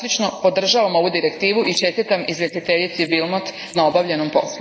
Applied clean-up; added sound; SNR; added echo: neural mask model Resemble Enhance denoiser.